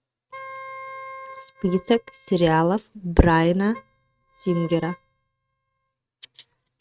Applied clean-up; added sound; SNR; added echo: neural mask model RNNoise.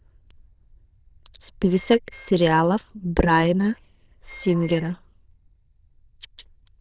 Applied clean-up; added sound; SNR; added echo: neural diffusion model UNIVERSE++.